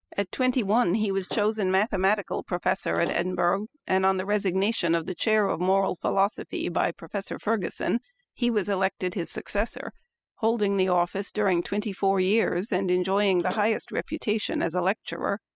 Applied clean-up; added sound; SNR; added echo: classical method spectral subtraction.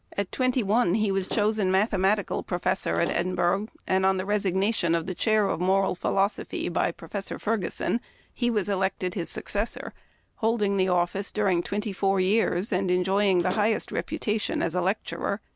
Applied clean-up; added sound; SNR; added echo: none; Slam / Wood; 11 dB; none.